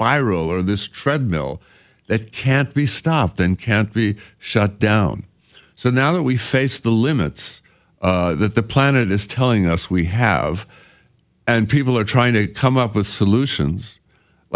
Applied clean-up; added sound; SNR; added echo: none; none; none; none.